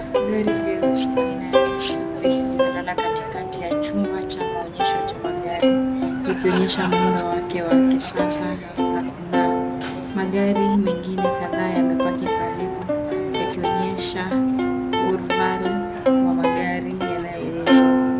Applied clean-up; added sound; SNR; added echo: none; Plucked string instrument; -5 dB; none.